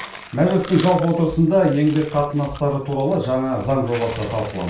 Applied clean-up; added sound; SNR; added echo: none; Coin (dropping); 19 dB; reverberation time 0.3 s.